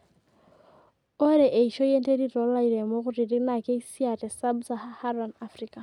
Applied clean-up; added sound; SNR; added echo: none; none; none; none.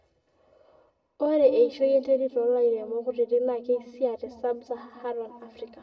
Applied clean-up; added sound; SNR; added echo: none; none; none; reverberation time 1.4 s.